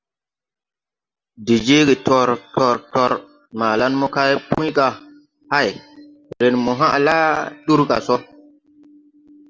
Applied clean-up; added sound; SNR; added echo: none; none; none; none.